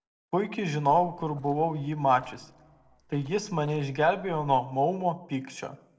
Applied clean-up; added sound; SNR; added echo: neural separator model SepFormer DNS4.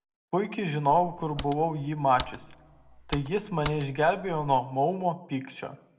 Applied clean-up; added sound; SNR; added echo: none; Computer keyboard; 12 dB; reverberation time 0.6 s.